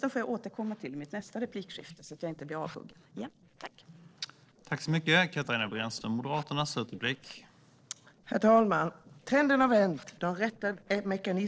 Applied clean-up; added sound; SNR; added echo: neural separator model SepFormer DNS4.